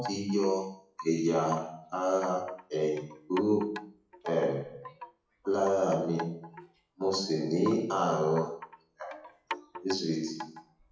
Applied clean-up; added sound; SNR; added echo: classical method WPE with log-MMSE.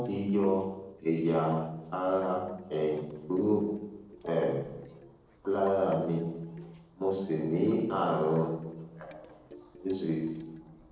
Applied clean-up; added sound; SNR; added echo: neural separator model SepFormer DNS4.